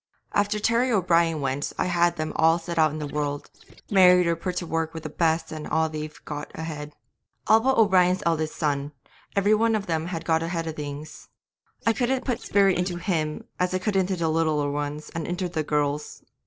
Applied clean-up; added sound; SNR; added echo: neural separator model SepFormer DNS4.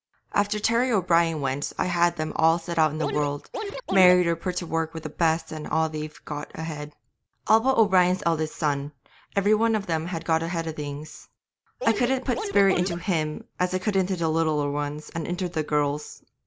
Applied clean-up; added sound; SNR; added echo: none; Scratching (performance technique); 6 dB; none.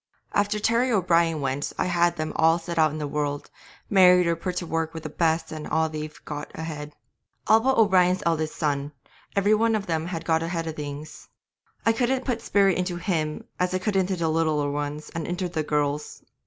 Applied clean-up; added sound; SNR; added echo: none; none; none; none.